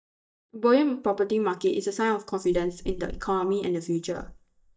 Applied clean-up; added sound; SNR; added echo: neural mask model DeepFilterNet 3.